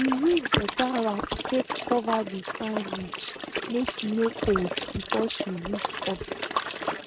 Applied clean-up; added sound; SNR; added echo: neural mask model RNNoise.